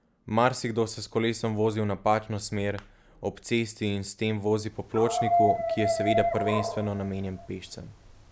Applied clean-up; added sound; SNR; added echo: none; Dog; 0 dB; none.